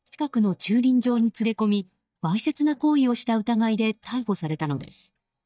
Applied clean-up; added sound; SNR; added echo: neural mask model DeepFilterNet 3.